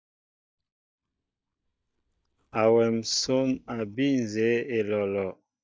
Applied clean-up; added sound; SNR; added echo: neural mask model DeepFilterNet 3.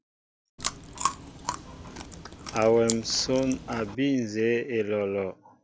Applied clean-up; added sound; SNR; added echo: none; Chewing, mastication; 8 dB; none.